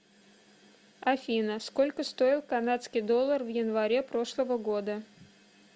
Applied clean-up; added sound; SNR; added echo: none; none; none; none.